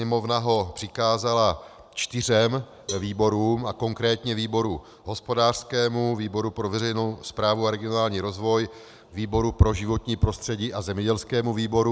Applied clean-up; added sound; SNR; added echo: none; Cowbell; 19 dB; none.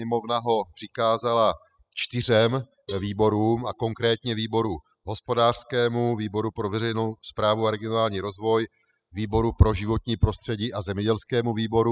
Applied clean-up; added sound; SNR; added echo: classical method spectral subtraction.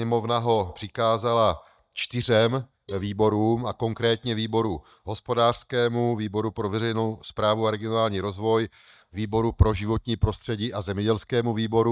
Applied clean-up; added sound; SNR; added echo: neural mask model DeepFilterNet 3.